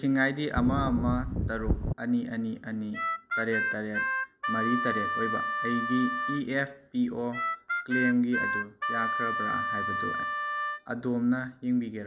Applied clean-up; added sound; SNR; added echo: none; Wind + Harmonica; 0 dB; none.